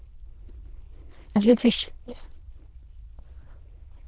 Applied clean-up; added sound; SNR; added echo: neural diffusion model UNIVERSE++.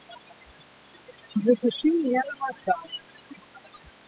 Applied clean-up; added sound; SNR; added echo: classical method spectral subtraction.